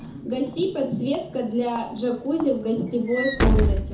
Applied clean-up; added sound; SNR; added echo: none; Walk, footsteps / Slam; 2 dB; reverberation time 0.6 s.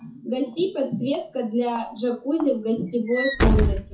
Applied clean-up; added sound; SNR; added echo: classical method WPE with log-MMSE.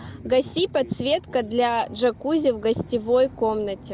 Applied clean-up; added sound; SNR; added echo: none; none; none; none.